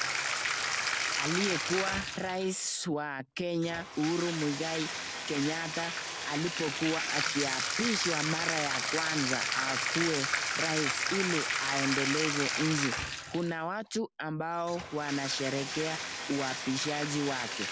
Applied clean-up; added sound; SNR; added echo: none; Bathtub (filling or washing); 0 dB; none.